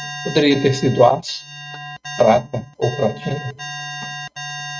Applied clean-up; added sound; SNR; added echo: neural mask model RNNoise.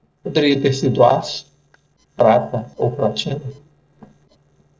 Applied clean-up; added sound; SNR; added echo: neural separator model SepFormer DNS4.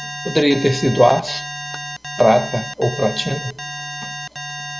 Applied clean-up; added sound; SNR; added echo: none; Alarm; 10 dB; none.